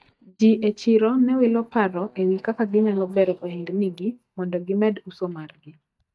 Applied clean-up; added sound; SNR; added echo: neural mask model DeepFilterNet 3.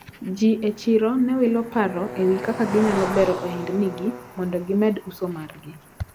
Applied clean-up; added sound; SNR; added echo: none; Cricket + Bowed string instrument; 12 dB; none.